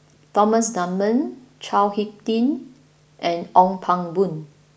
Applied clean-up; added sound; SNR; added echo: none; none; none; none.